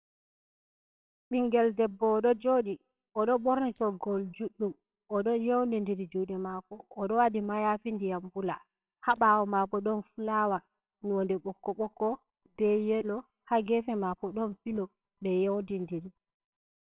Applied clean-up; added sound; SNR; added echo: neural separator model SepFormer WHAMR!.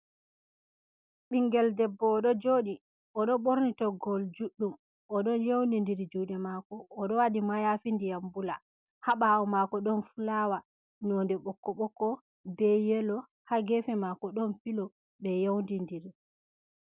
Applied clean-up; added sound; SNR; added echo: none; none; none; none.